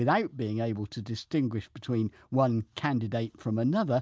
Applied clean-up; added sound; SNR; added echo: none; none; none; none.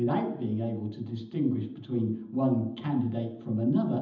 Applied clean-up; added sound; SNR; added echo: none; none; none; reverberation time 0.8 s.